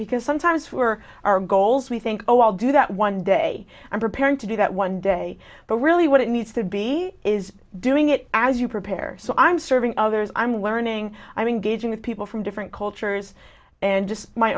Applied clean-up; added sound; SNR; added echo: none; none; none; none.